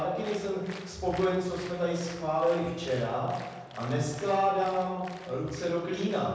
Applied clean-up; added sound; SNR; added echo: none; Applause; 18 dB; reverberation time 1.1 s.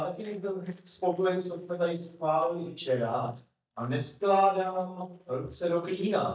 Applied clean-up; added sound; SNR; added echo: neural mask model DeepFilterNet 3.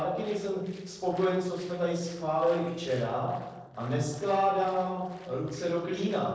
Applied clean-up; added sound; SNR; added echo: neural separator model SepFormer DNS4.